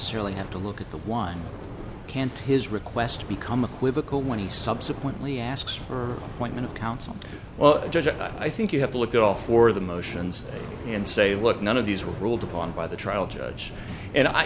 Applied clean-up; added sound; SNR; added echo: none; Fire; 14 dB; none.